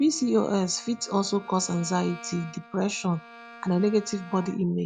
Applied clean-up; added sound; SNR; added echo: none; Bowed string instrument; 20 dB; none.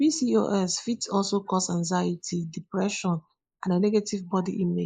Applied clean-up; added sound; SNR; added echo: neural mask model Resemble Enhance denoiser.